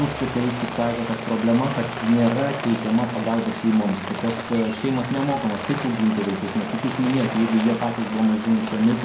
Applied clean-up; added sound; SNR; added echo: none; Rain; 9 dB; reverberation time 0.5 s.